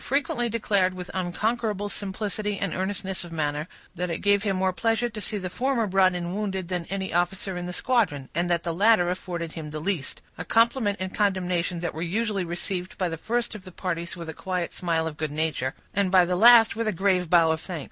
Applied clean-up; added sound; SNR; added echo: none; none; none; none.